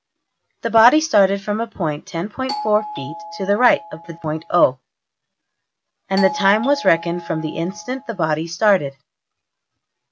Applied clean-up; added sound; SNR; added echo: none; Doorbell; 11 dB; none.